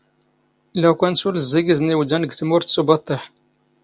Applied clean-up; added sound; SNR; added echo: none; none; none; none.